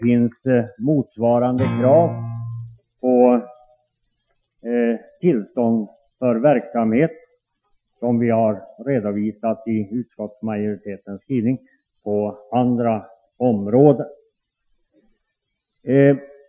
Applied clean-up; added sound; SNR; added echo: classical method Wiener filter.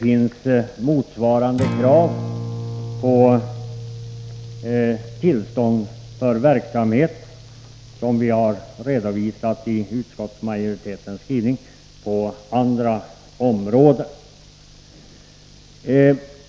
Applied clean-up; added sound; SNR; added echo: none; Acoustic guitar; 13 dB; none.